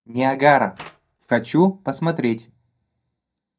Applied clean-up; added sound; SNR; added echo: neural mask model DeepFilterNet 3.